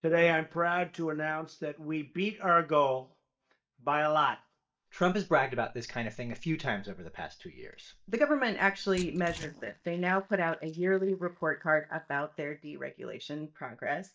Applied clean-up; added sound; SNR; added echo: neural mask model DeepFilterNet 3.